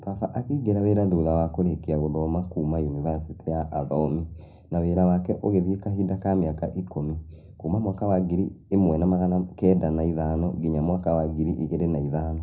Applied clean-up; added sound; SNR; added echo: none; none; none; reverberation time 0.4 s.